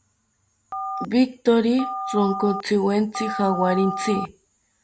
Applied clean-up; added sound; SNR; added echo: none; Telephone; 7 dB; none.